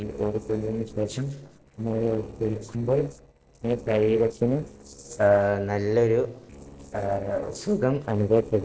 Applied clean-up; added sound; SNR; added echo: neural separator model SepFormer DNS4.